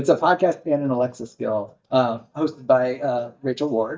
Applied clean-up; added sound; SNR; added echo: neural mask model DeepFilterNet 3.